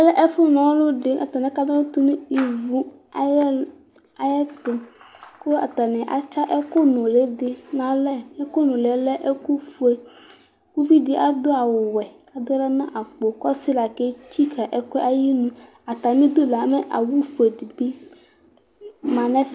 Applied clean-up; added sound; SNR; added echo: none; none; none; none.